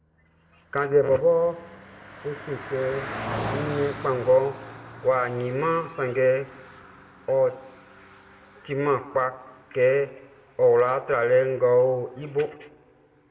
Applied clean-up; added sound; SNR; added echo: none; Car passing by; 15 dB; reverberation time 0.6 s.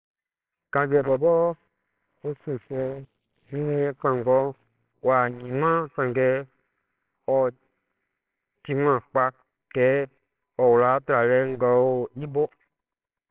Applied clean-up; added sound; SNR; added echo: neural separator model SepFormer WHAMR!.